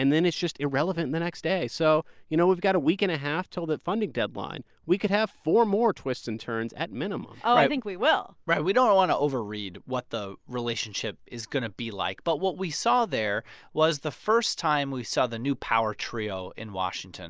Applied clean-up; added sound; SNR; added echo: none; none; none; none.